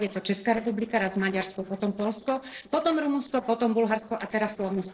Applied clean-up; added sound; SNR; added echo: neural separator model SepFormer DNS4.